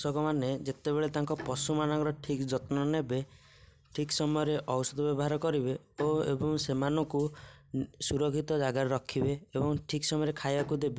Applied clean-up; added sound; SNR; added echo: none; Bowed string instrument; 19 dB; none.